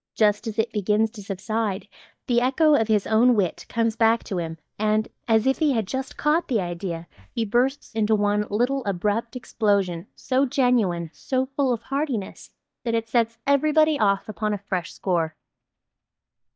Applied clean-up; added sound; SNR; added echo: neural mask model DeepFilterNet 3.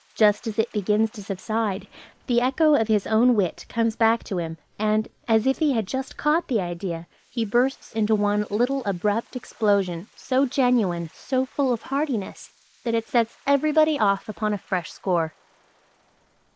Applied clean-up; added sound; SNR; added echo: neural mask model Resemble Enhance denoiser.